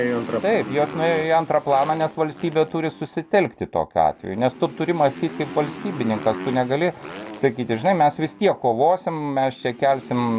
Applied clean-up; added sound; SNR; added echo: none; Motorcycle; 15 dB; none.